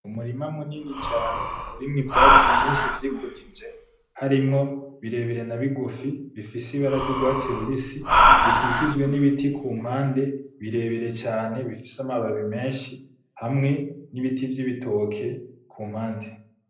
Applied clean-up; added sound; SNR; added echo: none; Breathing; -4 dB; reverberation time 0.5 s.